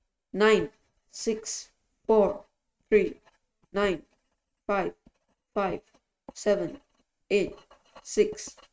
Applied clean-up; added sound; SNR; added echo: neural mask model RNNoise.